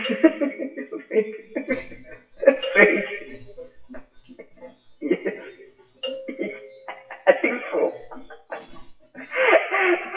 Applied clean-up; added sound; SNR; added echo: classical method WPE with log-MMSE.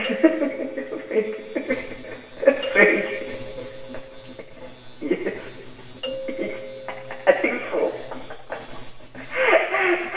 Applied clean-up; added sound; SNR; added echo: none; Doorbell; 12 dB; reverberation time 1.3 s.